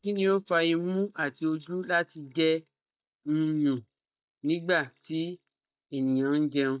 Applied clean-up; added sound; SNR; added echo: neural mask model DeepFilterNet 3.